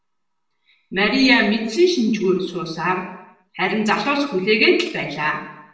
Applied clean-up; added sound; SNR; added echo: none; none; none; reverberation time 0.7 s.